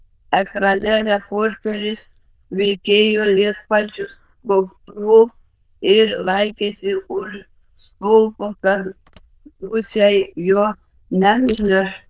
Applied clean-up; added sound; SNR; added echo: neural diffusion model UNIVERSE++.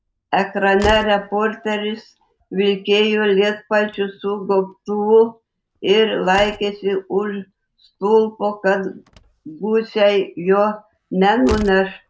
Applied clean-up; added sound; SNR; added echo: none; Slam; 19 dB; none.